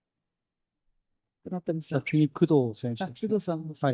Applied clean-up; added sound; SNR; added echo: neural mask model DeepFilterNet 3.